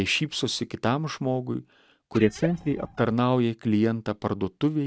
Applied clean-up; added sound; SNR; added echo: neural mask model DeepFilterNet 3.